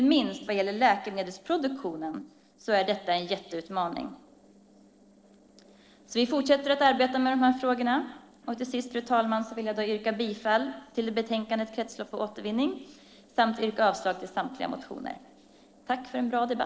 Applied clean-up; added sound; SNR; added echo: neural separator model SepFormer DNS4.